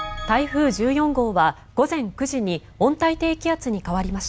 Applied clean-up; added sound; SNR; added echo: none; Purr; 16 dB; none.